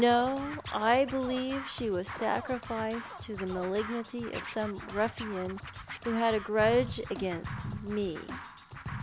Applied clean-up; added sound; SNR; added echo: none; Scratching (performance technique); 10 dB; none.